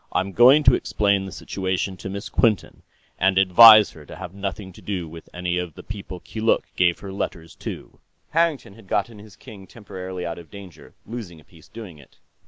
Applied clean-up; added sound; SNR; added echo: none; none; none; none.